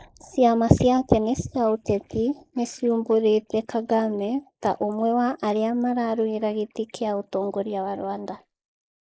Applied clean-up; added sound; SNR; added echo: neural mask model Resemble Enhance denoiser.